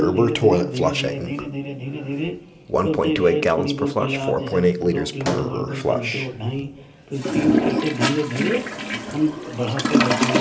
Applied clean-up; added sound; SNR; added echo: none; Toilet flush; -3 dB; reverberation time 0.3 s.